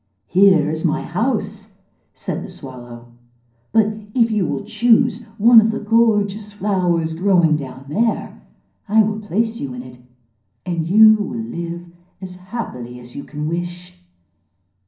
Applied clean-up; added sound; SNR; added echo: none; none; none; reverberation time 0.6 s.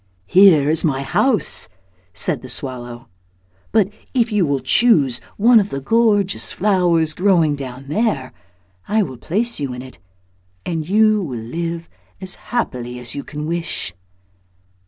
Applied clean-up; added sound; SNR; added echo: none; none; none; none.